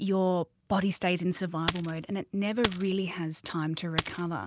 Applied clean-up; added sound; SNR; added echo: none; Coin (dropping); 5 dB; none.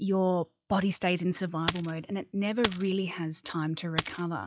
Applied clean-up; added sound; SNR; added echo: classical method log-MMSE.